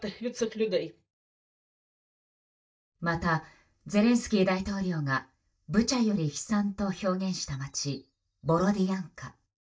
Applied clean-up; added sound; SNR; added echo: neural mask model DeepFilterNet 3.